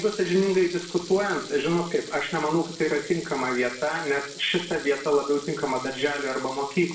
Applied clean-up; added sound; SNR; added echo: none; Sink (filling or washing) / Water tap, faucet; 16 dB; reverberation time 0.5 s.